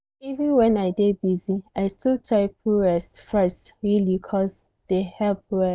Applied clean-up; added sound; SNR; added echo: none; none; none; none.